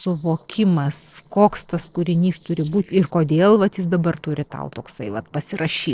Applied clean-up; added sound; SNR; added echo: neural separator model SepFormer DNS4.